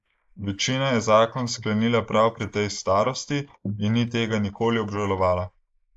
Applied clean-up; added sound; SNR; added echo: neural mask model Resemble Enhance denoiser.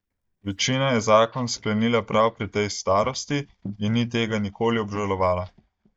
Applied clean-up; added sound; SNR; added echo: neural mask model DeepFilterNet 3.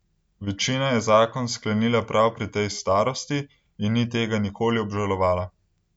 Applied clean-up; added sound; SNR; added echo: none; none; none; none.